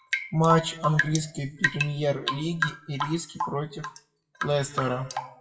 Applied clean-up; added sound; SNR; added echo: classical method WPE with log-MMSE.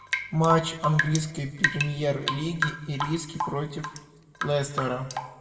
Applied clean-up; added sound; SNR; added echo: none; Drip / Rain; 4 dB; reverberation time 1.3 s.